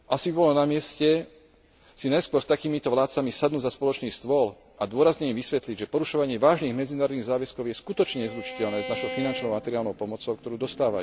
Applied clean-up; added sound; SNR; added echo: none; Bowed string instrument; 10 dB; none.